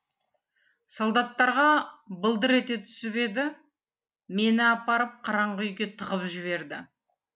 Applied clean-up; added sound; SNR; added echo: none; none; none; none.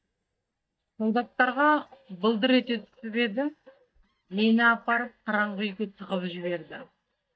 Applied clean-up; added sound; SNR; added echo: neural mask model DeepFilterNet 3.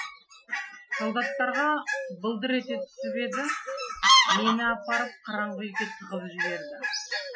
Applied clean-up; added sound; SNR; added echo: classical method Wiener filter.